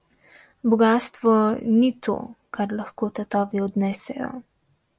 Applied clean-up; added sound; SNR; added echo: none; none; none; none.